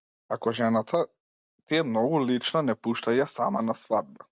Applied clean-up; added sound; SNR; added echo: none; none; none; none.